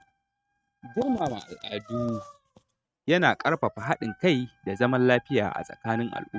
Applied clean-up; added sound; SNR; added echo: neural mask model RNNoise.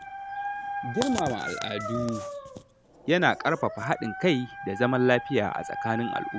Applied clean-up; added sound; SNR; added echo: none; Dog; 8 dB; none.